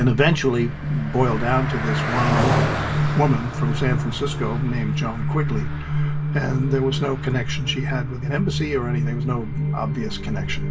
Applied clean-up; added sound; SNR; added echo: none; Car passing by; 10 dB; reverberation time 0.2 s.